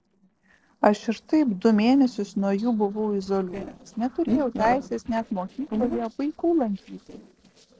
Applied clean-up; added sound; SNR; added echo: neural separator model SepFormer DNS4.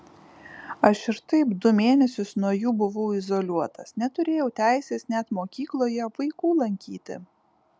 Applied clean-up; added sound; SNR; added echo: none; none; none; none.